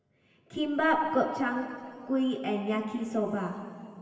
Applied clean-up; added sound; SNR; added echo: none; none; none; reverberation time 2.6 s.